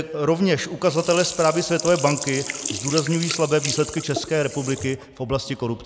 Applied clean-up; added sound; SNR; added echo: none; Sink (filling or washing); 10 dB; none.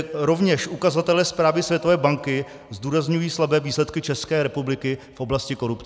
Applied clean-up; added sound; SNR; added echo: none; none; none; none.